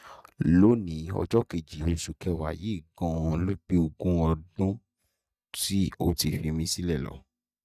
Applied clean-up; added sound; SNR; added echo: neural mask model DeepFilterNet 3.